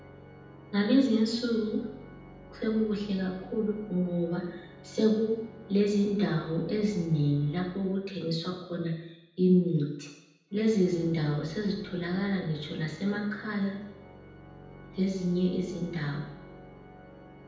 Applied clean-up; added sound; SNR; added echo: none; Organ; 20 dB; reverberation time 0.9 s.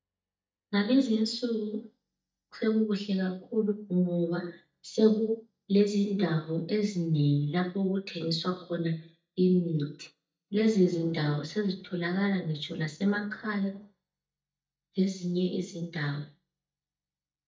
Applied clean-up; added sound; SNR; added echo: neural mask model DeepFilterNet 3.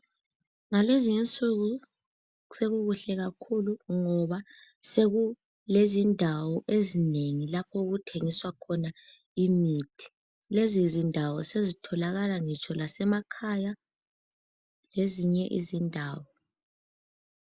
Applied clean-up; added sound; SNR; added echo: none; none; none; none.